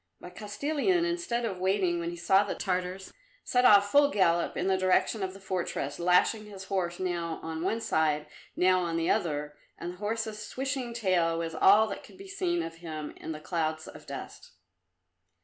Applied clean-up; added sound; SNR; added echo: none; none; none; none.